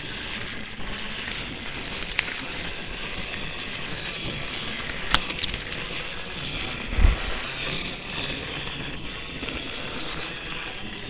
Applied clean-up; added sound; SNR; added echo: neural separator model SepFormer WHAMR!.